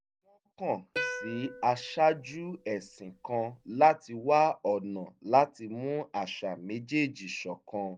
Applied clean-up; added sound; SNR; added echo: none; Plucked string instrument; 11 dB; none.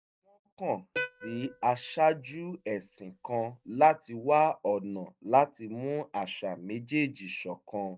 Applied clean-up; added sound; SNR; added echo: neural mask model RNNoise.